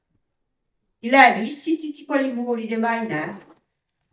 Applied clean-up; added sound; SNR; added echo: neural mask model DeepFilterNet 3.